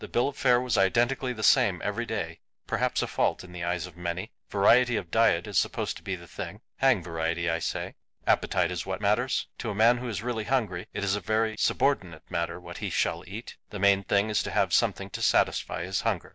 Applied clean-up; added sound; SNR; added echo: none; none; none; none.